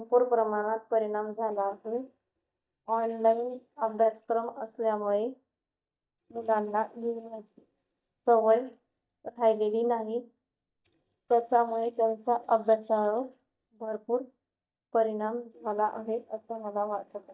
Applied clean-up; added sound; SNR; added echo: neural mask model DeepFilterNet 3.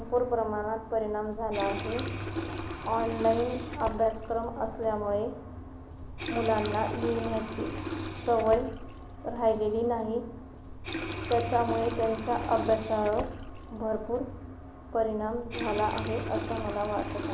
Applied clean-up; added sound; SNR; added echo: none; Water tap, faucet; 7 dB; none.